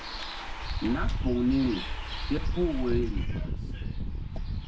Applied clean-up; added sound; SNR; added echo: none; Bus; -1 dB; reverberation time 0.3 s.